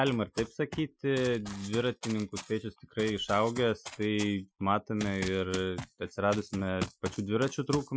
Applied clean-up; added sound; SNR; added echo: classical method Wiener filter.